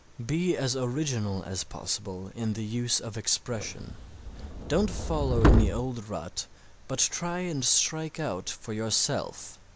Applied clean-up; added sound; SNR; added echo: none; Subway, metro, underground; -4 dB; none.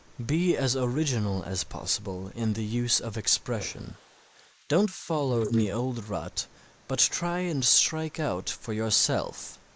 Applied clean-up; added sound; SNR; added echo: neural mask model Resemble Enhance denoiser.